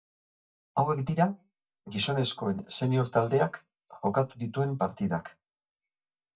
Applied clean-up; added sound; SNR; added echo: neural mask model DeepFilterNet 3.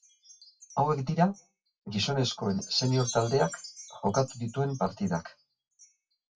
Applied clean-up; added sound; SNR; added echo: classical method WPE with log-MMSE.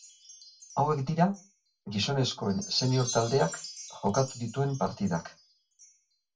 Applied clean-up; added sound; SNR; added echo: none; Wind chime; 15 dB; reverberation time 0.2 s.